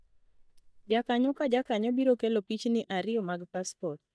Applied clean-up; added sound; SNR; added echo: neural mask model DeepFilterNet 3.